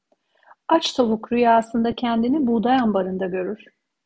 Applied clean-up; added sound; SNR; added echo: none; none; none; none.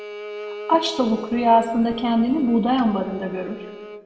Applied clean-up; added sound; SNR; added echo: none; Bowed string instrument; 14 dB; reverberation time 1.6 s.